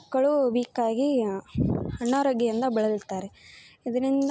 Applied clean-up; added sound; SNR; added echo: none; none; none; none.